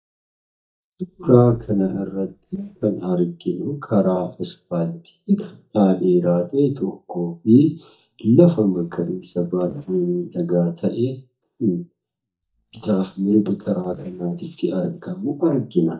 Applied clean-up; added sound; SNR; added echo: neural mask model DeepFilterNet 3.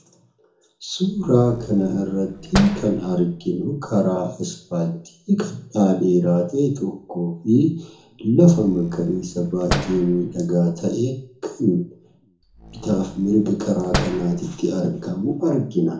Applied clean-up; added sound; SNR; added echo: none; Slam; 10 dB; reverberation time 0.5 s.